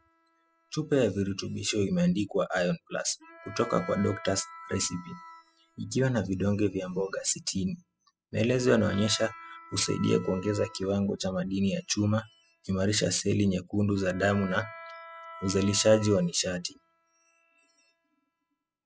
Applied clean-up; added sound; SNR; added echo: classical method spectral subtraction.